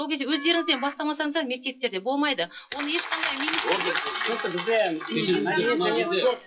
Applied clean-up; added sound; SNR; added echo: classical method WPE with log-MMSE.